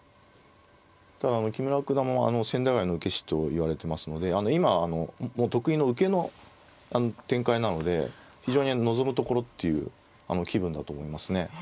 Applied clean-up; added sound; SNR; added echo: none; none; none; none.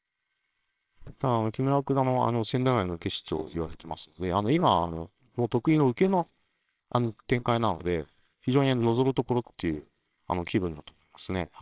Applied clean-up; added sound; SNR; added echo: neural separator model SepFormer WHAMR!.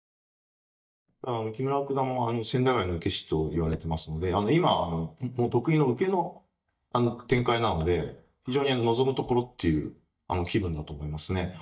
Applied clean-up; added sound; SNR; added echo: neural mask model DeepFilterNet 3.